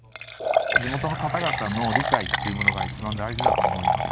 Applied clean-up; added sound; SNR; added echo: none; Liquid; -5 dB; none.